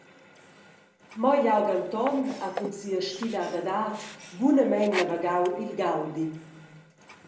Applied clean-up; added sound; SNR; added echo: none; Sink (filling or washing); 15 dB; reverberation time 0.2 s.